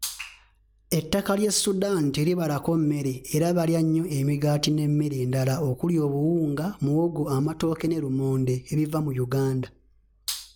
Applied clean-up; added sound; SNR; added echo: none; none; none; none.